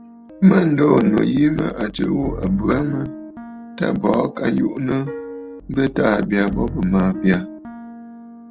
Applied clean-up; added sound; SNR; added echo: none; Piano; 14 dB; none.